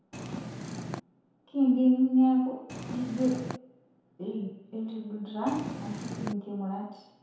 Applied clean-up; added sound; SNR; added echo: none; Purr; 8 dB; reverberation time 0.8 s.